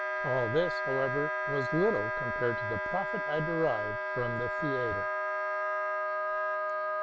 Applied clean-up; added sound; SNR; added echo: none; Wind instrument, woodwind instrument; -2 dB; none.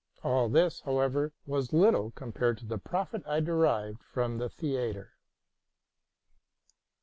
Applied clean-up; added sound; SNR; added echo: none; none; none; none.